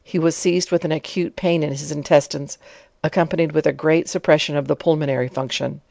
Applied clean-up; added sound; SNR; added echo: none; none; none; none.